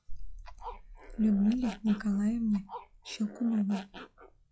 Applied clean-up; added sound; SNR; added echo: classical method log-MMSE.